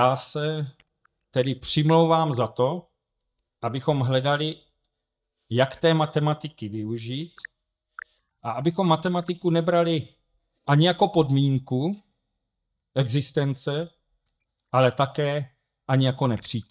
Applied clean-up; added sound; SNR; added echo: neural mask model DeepFilterNet 3.